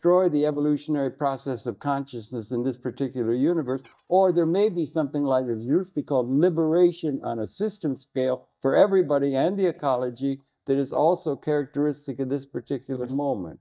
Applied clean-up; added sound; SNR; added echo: neural mask model DeepFilterNet 3.